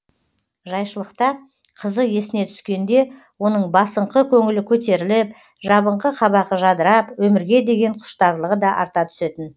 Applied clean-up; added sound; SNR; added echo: none; none; none; none.